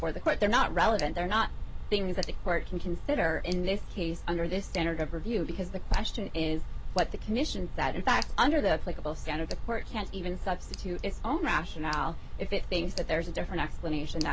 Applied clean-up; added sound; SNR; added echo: none; Tick; 3 dB; none.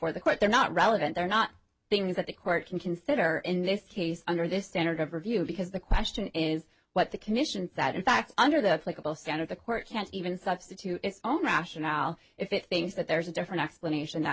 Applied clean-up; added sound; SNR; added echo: none; none; none; none.